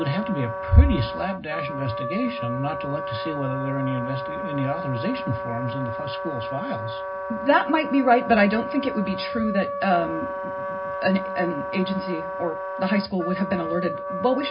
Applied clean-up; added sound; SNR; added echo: none; Wind instrument, woodwind instrument; 6 dB; reverberation time 0.4 s.